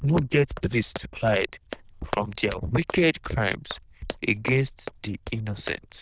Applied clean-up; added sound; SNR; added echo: neural diffusion model UNIVERSE++.